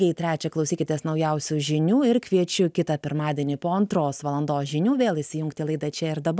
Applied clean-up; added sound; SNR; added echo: none; none; none; none.